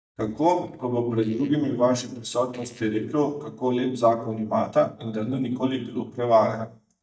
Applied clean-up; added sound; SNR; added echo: neural mask model DeepFilterNet 3.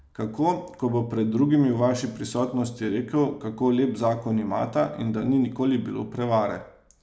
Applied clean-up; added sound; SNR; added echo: none; none; none; none.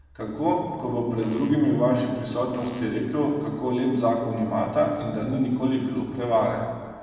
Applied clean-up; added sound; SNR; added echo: none; Fart; 19 dB; reverberation time 1.5 s.